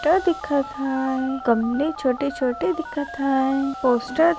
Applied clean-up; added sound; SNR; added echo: none; Telephone; 14 dB; none.